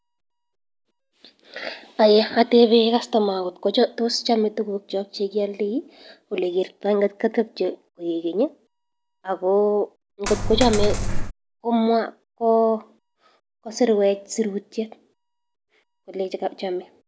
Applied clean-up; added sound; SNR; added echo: none; Coin (dropping); -2 dB; none.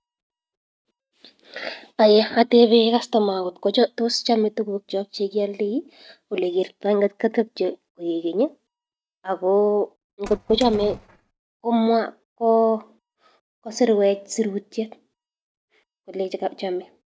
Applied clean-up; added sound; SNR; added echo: neural mask model RNNoise.